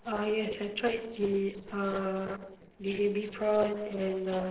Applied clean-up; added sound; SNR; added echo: neural separator model SepFormer DNS4.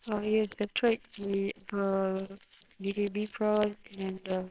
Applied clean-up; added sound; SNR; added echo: neural separator model SepFormer WHAMR!.